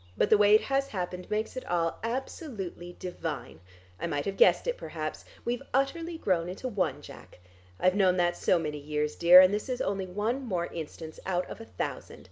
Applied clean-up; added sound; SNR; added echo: none; none; none; none.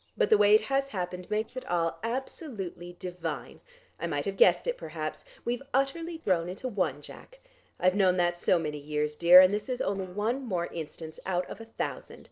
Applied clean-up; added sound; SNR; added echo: neural separator model SepFormer DNS4.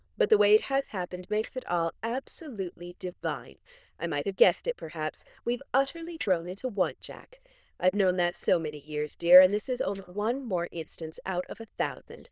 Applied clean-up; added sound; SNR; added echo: neural diffusion model UNIVERSE++.